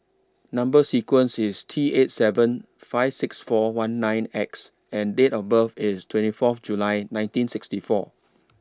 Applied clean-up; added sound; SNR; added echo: none; none; none; none.